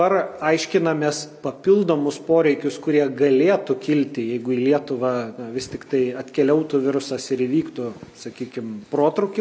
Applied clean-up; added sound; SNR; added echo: none; none; none; none.